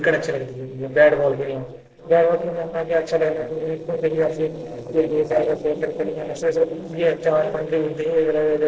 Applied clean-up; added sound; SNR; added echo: neural separator model SepFormer DNS4.